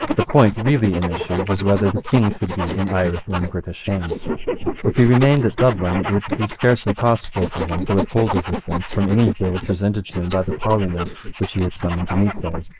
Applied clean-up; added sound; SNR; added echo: neural mask model Resemble Enhance denoiser.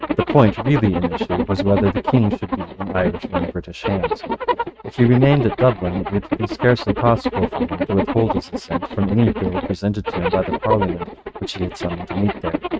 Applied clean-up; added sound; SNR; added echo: neural mask model RNNoise.